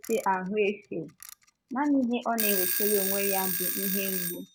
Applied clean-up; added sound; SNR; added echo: none; Alarm / Clock; 3 dB; none.